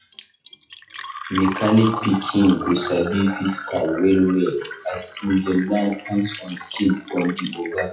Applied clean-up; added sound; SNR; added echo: classical method WPE with log-MMSE.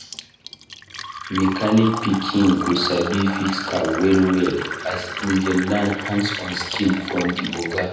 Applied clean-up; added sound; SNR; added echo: none; Fill (with liquid); 8 dB; reverberation time 0.8 s.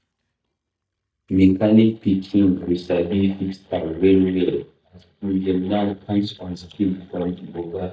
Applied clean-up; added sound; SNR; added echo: neural mask model DeepFilterNet 3.